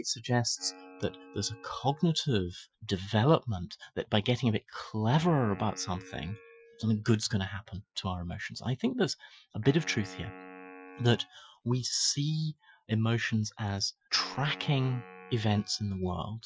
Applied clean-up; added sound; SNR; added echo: classical method Wiener filter.